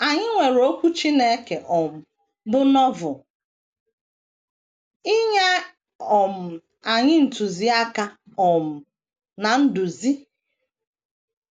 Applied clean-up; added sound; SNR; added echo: none; none; none; none.